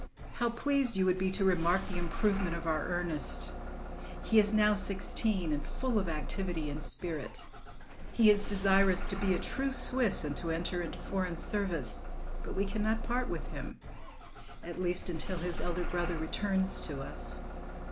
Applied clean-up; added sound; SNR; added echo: none; Engine starting / Bus; 4 dB; none.